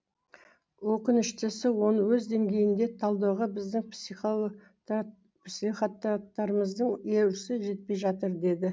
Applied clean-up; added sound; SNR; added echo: none; none; none; none.